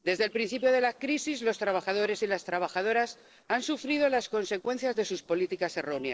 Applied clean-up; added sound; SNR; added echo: neural separator model SepFormer DNS4.